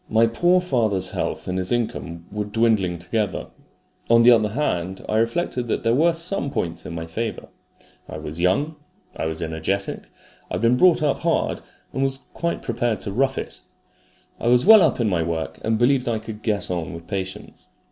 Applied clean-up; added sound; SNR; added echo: none; none; none; none.